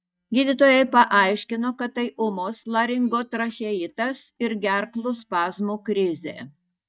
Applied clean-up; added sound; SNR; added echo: neural mask model DeepFilterNet 3.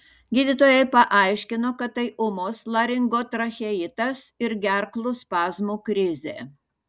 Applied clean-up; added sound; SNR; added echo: none; none; none; none.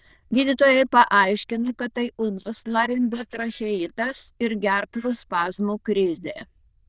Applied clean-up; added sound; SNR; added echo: neural diffusion model UNIVERSE++.